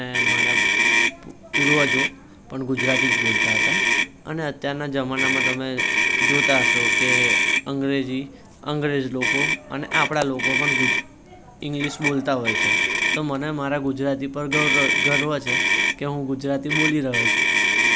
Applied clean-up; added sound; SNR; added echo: none; Motor vehicle (road); -4 dB; none.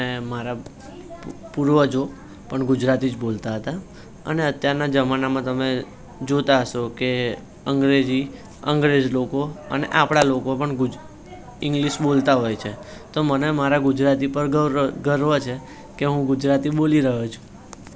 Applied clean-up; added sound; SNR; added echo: none; none; none; none.